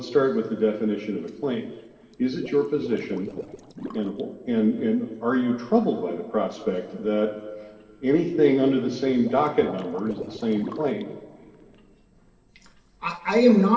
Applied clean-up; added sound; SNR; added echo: neural separator model SepFormer DNS4.